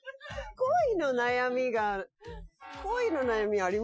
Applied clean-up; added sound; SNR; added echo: classical method Wiener filter.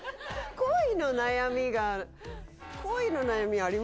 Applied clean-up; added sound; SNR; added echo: none; Train; 20 dB; none.